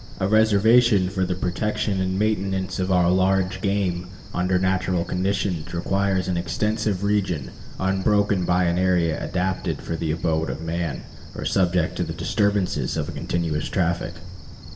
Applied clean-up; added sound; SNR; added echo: none; Cricket; 12 dB; reverberation time 1.0 s.